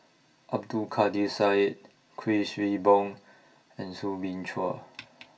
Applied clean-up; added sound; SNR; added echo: none; none; none; reverberation time 0.2 s.